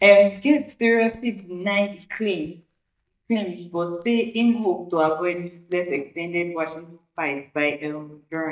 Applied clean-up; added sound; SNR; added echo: neural mask model DeepFilterNet 3.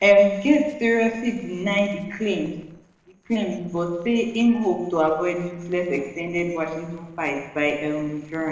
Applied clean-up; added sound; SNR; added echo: neural separator model SepFormer DNS4.